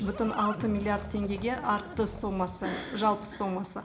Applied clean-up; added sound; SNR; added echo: none; Livestock, farm animals, working animals; 13 dB; reverberation time 0.4 s.